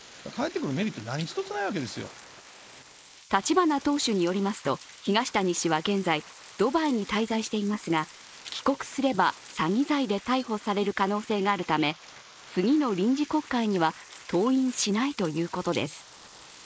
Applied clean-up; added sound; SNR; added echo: neural mask model Resemble Enhance denoiser.